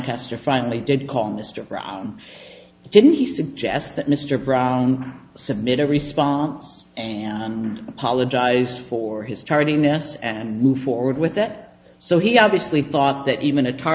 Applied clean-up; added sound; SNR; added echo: none; none; none; none.